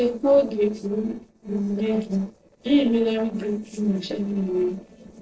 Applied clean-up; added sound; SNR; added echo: neural separator model SepFormer DNS4.